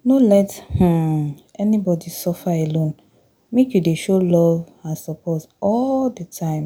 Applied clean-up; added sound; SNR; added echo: none; none; none; none.